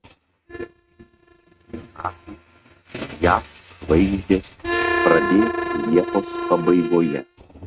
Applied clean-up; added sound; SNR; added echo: neural mask model RNNoise.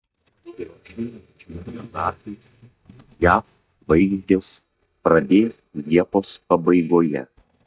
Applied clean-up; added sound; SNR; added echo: neural mask model DeepFilterNet 3.